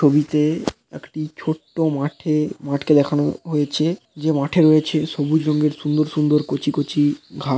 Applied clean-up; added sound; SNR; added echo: none; none; none; none.